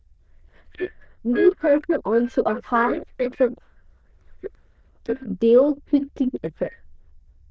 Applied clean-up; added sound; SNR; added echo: neural diffusion model UNIVERSE++.